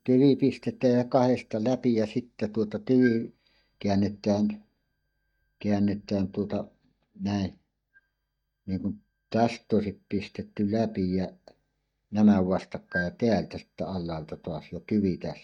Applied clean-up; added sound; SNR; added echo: neural mask model DeepFilterNet 3.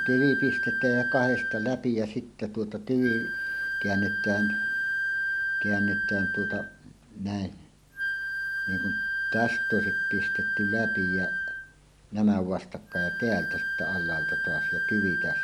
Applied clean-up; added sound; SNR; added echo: none; Wind instrument, woodwind instrument; 0 dB; none.